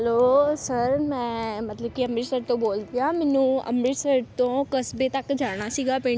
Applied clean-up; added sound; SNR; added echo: none; none; none; none.